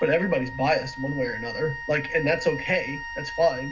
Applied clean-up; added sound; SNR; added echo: none; Wind instrument, woodwind instrument; 11 dB; reverberation time 0.4 s.